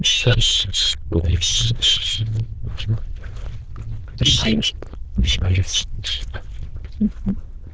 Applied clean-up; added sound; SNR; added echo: neural diffusion model UNIVERSE++.